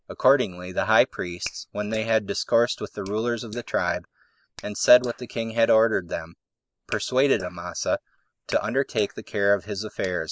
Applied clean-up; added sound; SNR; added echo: neural mask model Resemble Enhance denoiser.